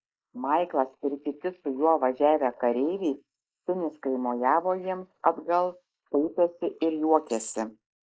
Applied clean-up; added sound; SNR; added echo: neural mask model Resemble Enhance denoiser.